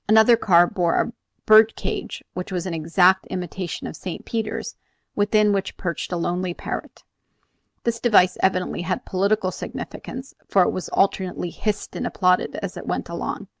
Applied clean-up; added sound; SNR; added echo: none; none; none; none.